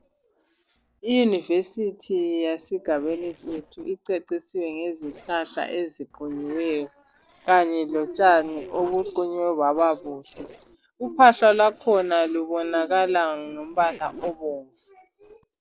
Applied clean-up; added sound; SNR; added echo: neural separator model SepFormer DNS4.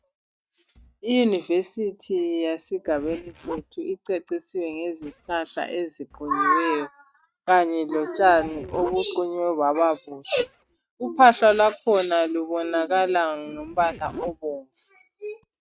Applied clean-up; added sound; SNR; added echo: neural mask model RNNoise.